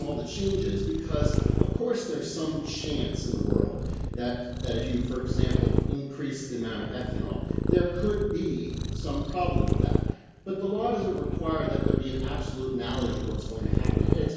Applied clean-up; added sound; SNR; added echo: none; Purr; -2 dB; reverberation time 1.0 s.